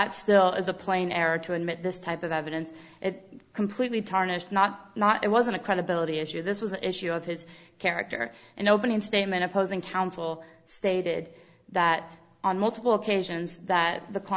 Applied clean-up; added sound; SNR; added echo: none; none; none; none.